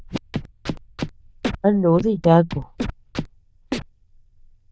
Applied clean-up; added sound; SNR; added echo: neural diffusion model UNIVERSE++.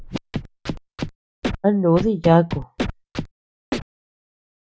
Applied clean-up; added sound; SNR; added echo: none; Scratching (performance technique); 7 dB; none.